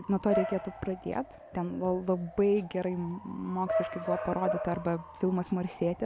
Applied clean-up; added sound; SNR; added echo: none; Bark / Motor vehicle (road) / Siren; 6 dB; none.